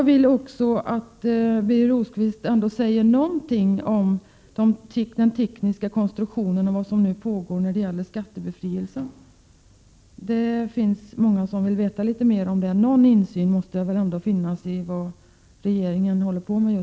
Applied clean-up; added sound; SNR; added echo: none; none; none; none.